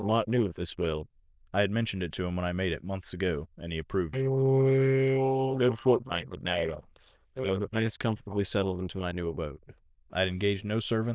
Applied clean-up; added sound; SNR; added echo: neural diffusion model UNIVERSE++.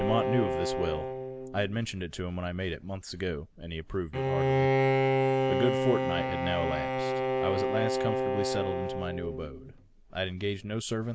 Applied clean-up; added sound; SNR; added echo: none; Bowed string instrument; -3 dB; none.